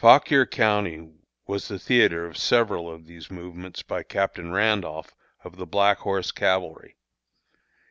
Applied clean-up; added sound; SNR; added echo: none; none; none; none.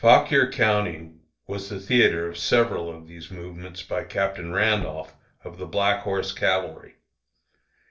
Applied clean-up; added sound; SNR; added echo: neural separator model SepFormer DNS4.